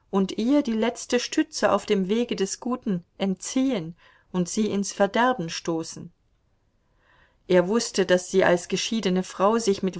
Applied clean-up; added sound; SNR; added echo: none; none; none; none.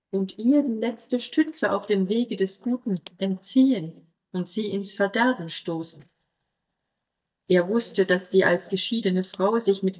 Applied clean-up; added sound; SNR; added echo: neural mask model DeepFilterNet 3.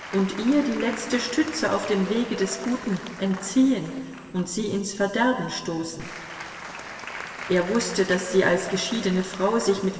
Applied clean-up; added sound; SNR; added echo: none; Applause / Crowd; 13 dB; reverberation time 2.3 s.